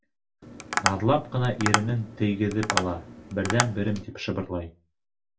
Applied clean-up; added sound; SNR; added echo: none; Tap; 3 dB; reverberation time 0.2 s.